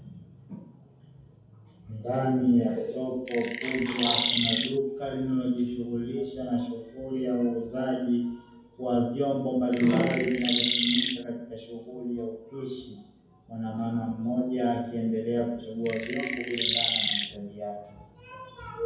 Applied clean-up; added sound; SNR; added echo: none; Chirp, tweet; -1 dB; reverberation time 0.9 s.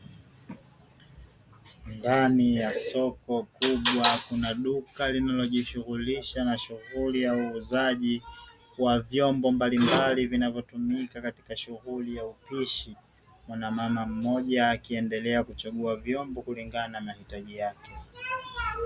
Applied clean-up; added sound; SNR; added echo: none; none; none; none.